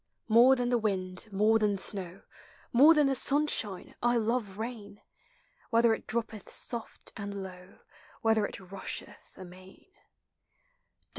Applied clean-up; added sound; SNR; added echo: none; none; none; none.